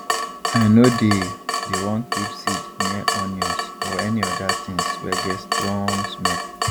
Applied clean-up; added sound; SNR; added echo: none; Drip / Water tap, faucet; 2 dB; none.